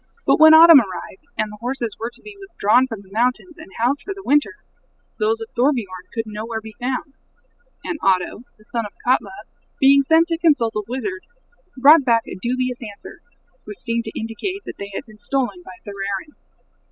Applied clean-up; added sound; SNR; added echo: classical method spectral subtraction.